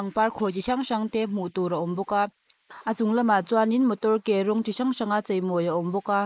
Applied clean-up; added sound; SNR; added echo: neural mask model Resemble Enhance denoiser.